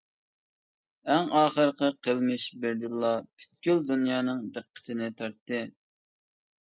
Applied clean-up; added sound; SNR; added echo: none; none; none; none.